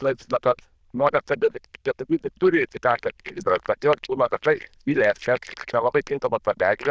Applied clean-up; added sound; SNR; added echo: neural diffusion model UNIVERSE++.